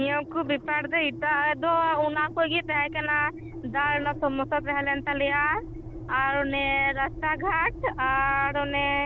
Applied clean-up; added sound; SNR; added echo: none; Engine; 12 dB; none.